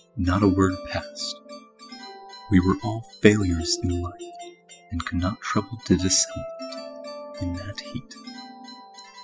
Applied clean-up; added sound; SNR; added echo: classical method spectral subtraction.